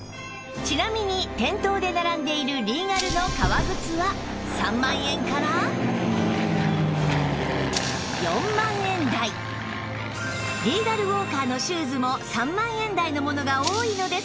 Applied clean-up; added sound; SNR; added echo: none; Fixed-wing aircraft, airplane + Knock / Wood; 3 dB; none.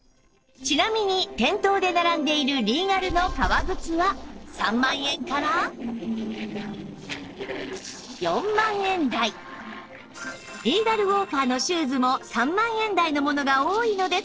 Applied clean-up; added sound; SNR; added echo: neural separator model SepFormer DNS4.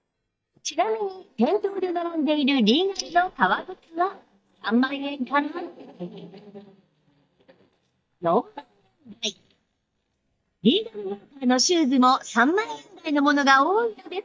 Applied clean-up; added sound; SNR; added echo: neural mask model DeepFilterNet 3.